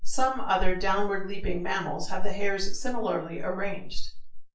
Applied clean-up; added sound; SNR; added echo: none; none; none; reverberation time 0.3 s.